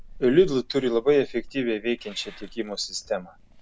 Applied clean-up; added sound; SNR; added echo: none; Meow / Purr; 16 dB; none.